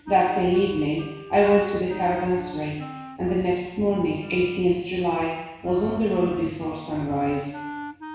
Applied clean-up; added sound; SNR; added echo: none; Wind instrument, woodwind instrument; 16 dB; reverberation time 1.1 s.